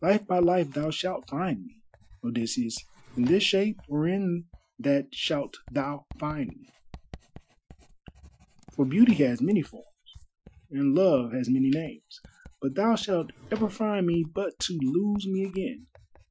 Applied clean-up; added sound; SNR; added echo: classical method Wiener filter.